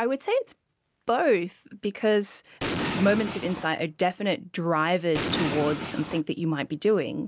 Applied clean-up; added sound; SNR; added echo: none; Explosion; 4 dB; none.